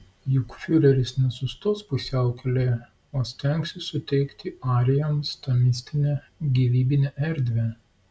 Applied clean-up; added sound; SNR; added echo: none; none; none; none.